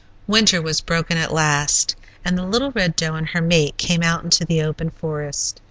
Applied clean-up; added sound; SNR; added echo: none; none; none; none.